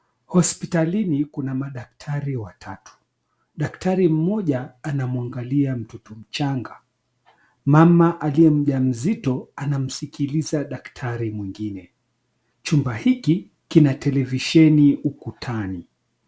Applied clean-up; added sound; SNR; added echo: none; none; none; none.